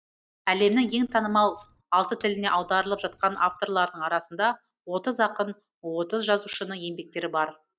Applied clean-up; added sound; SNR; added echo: neural mask model DeepFilterNet 3.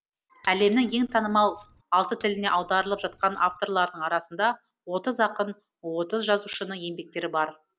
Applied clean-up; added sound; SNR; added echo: none; Keys jangling; 20 dB; none.